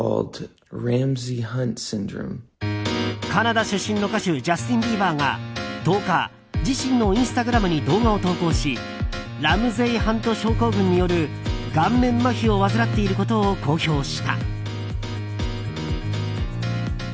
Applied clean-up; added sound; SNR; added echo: none; none; none; none.